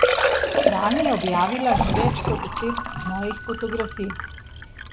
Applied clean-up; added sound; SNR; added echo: none; Liquid + Doorbell; -5 dB; none.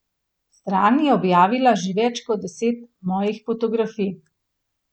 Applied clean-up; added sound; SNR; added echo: none; none; none; none.